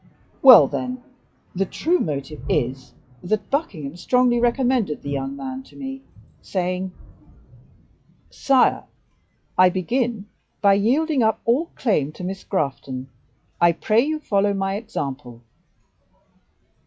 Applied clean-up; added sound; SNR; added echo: classical method log-MMSE.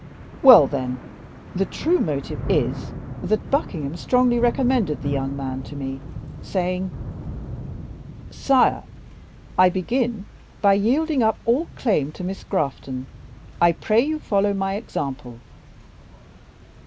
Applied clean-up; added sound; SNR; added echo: none; Thunder / Rain; 12 dB; none.